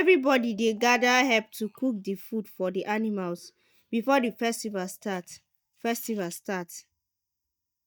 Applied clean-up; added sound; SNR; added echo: neural mask model DeepFilterNet 3.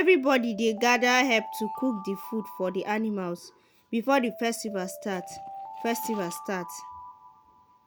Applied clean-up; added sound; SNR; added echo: none; Alarm; 14 dB; none.